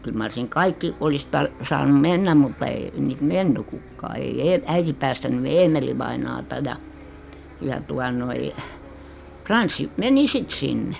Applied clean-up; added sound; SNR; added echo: none; Bus; 19 dB; none.